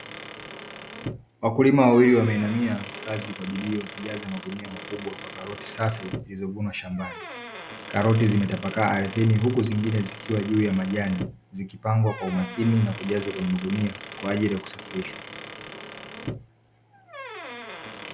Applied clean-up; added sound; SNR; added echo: none; Squeak / Wood; 13 dB; none.